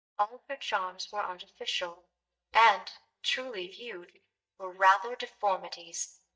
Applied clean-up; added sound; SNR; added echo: neural mask model DeepFilterNet 3.